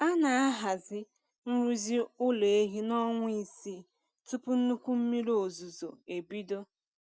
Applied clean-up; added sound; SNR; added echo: none; none; none; none.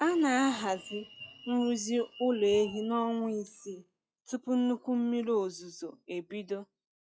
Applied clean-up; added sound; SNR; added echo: classical method log-MMSE.